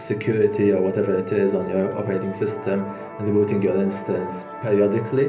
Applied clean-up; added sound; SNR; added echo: none; Musical instrument; 14 dB; reverberation time 0.5 s.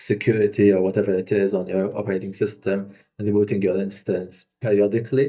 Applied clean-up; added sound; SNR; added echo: neural mask model DeepFilterNet 3.